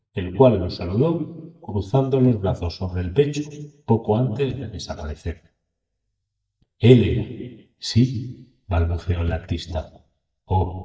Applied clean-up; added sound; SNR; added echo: neural mask model DeepFilterNet 3.